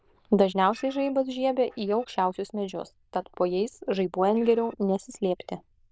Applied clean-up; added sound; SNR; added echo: neural diffusion model UNIVERSE++.